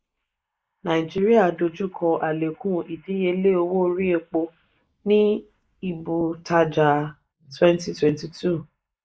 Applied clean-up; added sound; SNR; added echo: neural mask model Resemble Enhance denoiser.